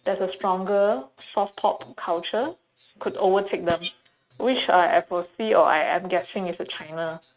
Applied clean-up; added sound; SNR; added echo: neural mask model RNNoise.